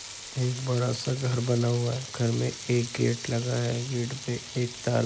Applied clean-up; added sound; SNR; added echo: none; Frying (food); 12 dB; none.